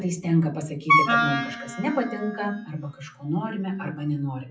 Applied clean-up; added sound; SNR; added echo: classical method WPE with log-MMSE.